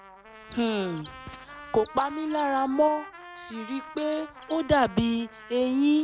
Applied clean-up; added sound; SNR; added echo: none; Trumpet + Chirp, tweet; 16 dB; none.